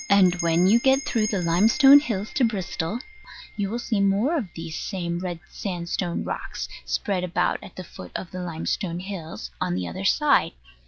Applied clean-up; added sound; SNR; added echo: none; Bell; 18 dB; none.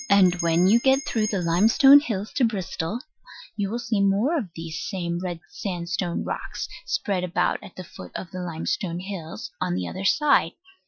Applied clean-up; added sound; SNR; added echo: classical method Wiener filter.